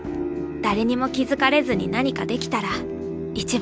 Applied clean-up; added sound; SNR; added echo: none; none; none; none.